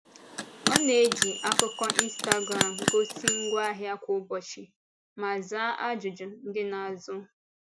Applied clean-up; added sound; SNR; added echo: none; Bell; -2 dB; none.